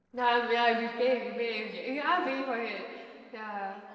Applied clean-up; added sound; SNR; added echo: neural separator model SepFormer DNS4.